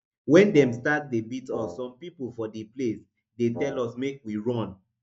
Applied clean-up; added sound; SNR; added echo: neural mask model DeepFilterNet 3.